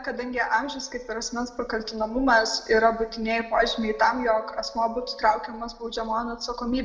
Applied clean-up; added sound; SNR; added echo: none; Wind instrument, woodwind instrument; 20 dB; reverberation time 0.8 s.